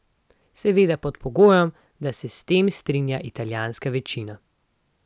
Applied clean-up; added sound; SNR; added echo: none; none; none; none.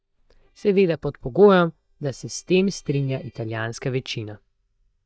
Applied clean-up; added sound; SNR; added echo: neural mask model DeepFilterNet 3.